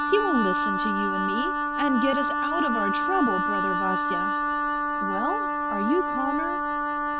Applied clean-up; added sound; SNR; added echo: none; Wind instrument, woodwind instrument; -3 dB; none.